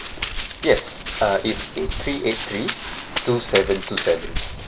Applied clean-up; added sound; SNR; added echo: none; Run; 6 dB; none.